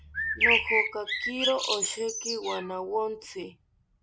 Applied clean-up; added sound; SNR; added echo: none; Bird; -4 dB; none.